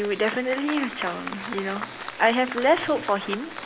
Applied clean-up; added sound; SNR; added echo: none; Applause; 10 dB; none.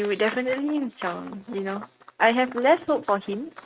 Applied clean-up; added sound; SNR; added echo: neural mask model RNNoise.